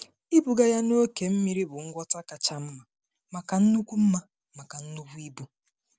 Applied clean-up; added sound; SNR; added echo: none; none; none; none.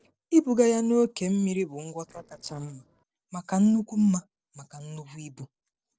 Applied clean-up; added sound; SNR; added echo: neural separator model SepFormer DNS4.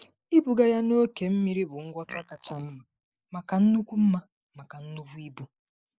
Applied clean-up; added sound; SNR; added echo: neural mask model Resemble Enhance denoiser.